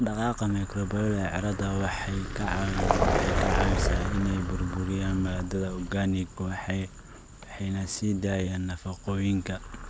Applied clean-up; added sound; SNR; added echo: none; Vehicle; 3 dB; none.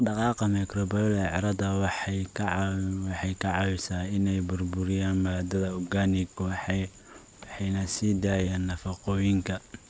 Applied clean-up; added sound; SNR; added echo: none; none; none; none.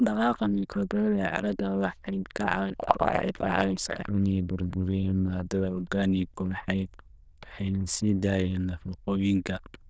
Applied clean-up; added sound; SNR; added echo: neural diffusion model UNIVERSE++.